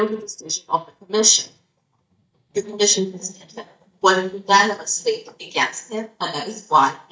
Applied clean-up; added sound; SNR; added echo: neural mask model DeepFilterNet 3.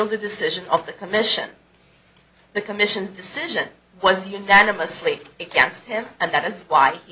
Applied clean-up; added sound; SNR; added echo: none; none; none; none.